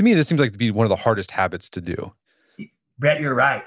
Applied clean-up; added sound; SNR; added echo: none; none; none; none.